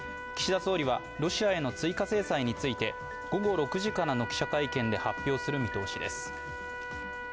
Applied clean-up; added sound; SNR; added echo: none; Trumpet; 8 dB; none.